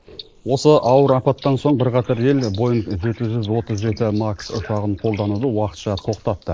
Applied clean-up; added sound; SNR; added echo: neural mask model Resemble Enhance denoiser.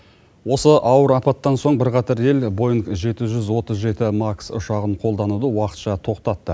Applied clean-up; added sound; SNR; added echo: none; none; none; none.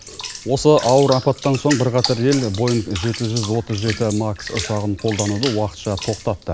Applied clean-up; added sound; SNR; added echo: none; Bathtub (filling or washing) / Water; 11 dB; none.